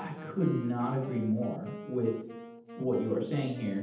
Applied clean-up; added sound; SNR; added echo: none; Wind instrument, woodwind instrument; 15 dB; reverberation time 0.8 s.